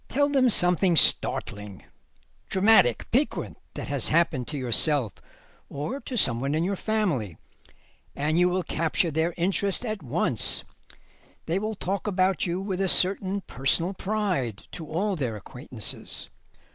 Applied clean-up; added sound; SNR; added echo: none; none; none; none.